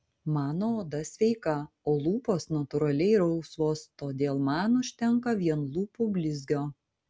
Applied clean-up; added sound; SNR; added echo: none; none; none; none.